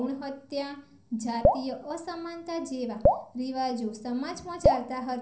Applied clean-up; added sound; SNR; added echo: none; Drip; -3 dB; reverberation time 0.6 s.